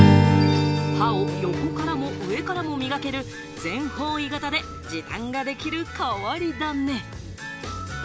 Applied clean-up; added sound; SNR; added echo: none; Strum; -3 dB; none.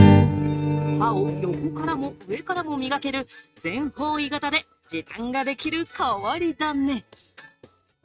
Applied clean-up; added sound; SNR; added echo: neural mask model RNNoise.